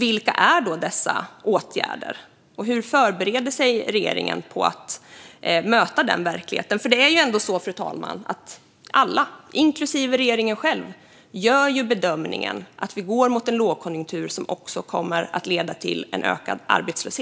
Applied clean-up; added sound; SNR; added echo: none; none; none; none.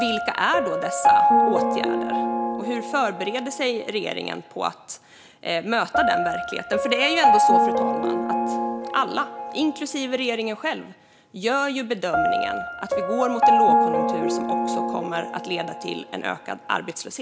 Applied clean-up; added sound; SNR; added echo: none; Piano; -3 dB; none.